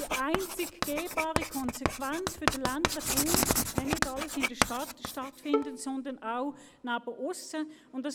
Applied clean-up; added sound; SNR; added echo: none; Bowed string instrument + Writing; -2 dB; none.